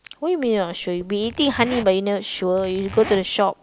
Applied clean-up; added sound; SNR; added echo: none; Zipper (clothing); 14 dB; none.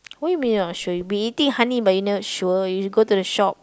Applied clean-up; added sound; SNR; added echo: none; none; none; none.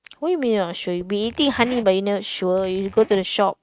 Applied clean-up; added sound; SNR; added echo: neural mask model RNNoise.